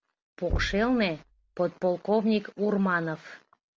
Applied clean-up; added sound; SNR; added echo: none; Knock / Wood; 10 dB; none.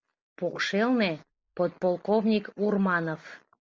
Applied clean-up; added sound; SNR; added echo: neural mask model Resemble Enhance denoiser.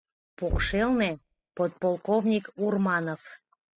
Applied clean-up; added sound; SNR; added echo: classical method spectral subtraction.